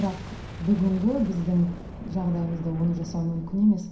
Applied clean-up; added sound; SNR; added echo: none; Boom; 13 dB; reverberation time 0.5 s.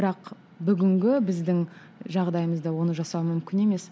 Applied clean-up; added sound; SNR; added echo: none; none; none; none.